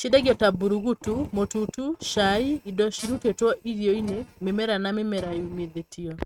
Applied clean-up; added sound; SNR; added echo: neural mask model RNNoise.